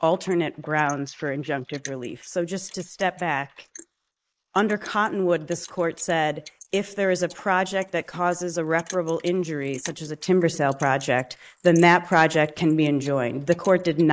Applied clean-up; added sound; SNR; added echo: neural mask model Resemble Enhance denoiser.